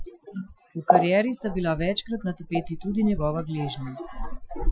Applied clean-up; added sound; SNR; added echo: classical method Wiener filter.